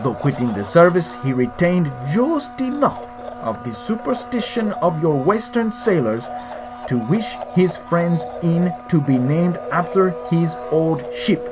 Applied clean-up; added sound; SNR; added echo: none; Domestic sounds, home sounds; 12 dB; none.